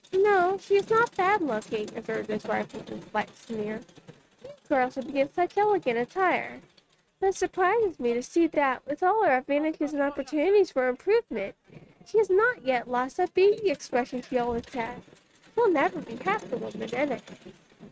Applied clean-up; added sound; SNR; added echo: neural mask model RNNoise.